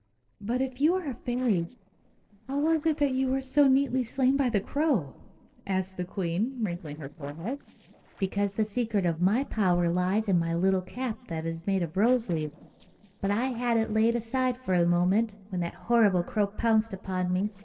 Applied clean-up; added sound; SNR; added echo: neural separator model SepFormer DNS4.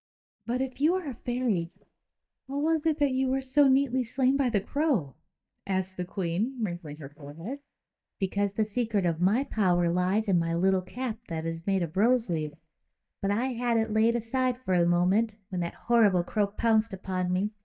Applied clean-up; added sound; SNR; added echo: neural mask model DeepFilterNet 3.